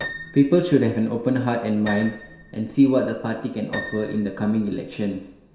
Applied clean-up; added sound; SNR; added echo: none; Piano; 16 dB; reverberation time 0.7 s.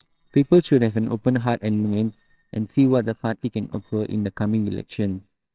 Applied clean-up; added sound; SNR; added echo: neural separator model SepFormer WHAMR!.